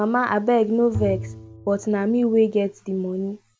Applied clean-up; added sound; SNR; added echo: none; Bowed string instrument; 13 dB; none.